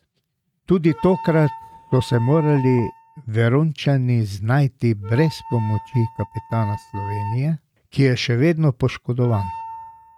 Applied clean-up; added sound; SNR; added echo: neural mask model RNNoise.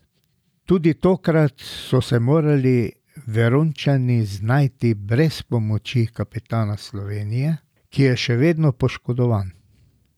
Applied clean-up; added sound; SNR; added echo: none; none; none; none.